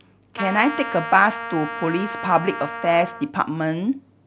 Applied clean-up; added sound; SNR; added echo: none; Trumpet; 10 dB; none.